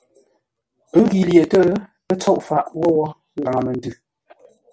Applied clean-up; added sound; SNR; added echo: none; none; none; none.